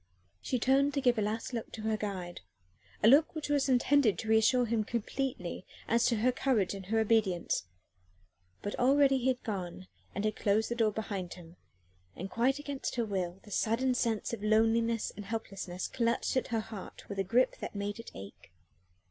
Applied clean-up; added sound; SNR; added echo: none; none; none; none.